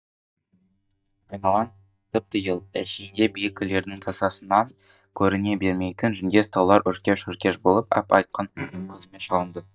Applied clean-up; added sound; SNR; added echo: neural mask model DeepFilterNet 3.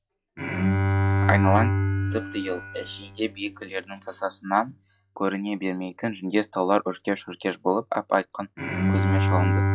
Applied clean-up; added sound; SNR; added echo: classical method log-MMSE.